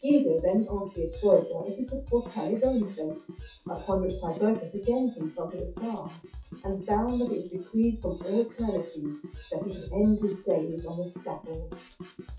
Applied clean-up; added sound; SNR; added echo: classical method WPE with log-MMSE.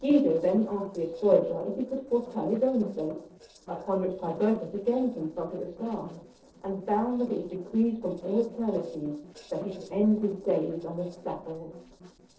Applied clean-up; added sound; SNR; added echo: neural separator model SepFormer DNS4.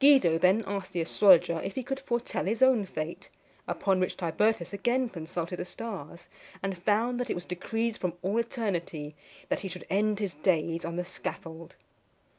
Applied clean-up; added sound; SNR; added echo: none; none; none; none.